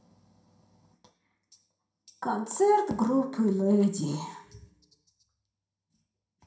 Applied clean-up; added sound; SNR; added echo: none; none; none; reverberation time 0.5 s.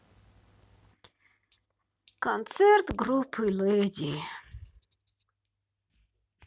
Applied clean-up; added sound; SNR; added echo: none; none; none; none.